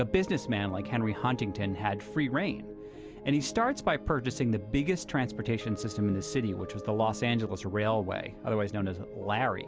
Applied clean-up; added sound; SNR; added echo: none; none; none; none.